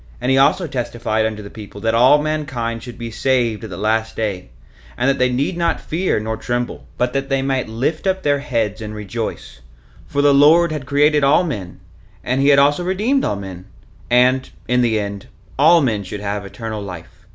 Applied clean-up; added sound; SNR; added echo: none; none; none; none.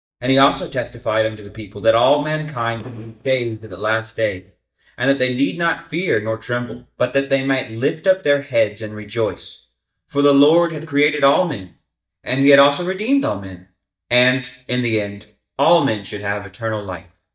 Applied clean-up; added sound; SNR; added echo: neural mask model DeepFilterNet 3.